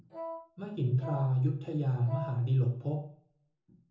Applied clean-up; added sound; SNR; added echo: none; Wind instrument, woodwind instrument; 12 dB; reverberation time 0.6 s.